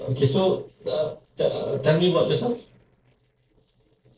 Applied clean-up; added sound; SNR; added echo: neural separator model SepFormer DNS4.